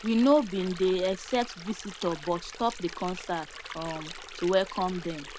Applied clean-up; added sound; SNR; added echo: none; Stream; 14 dB; none.